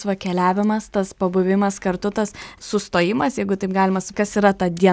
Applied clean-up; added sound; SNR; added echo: none; none; none; none.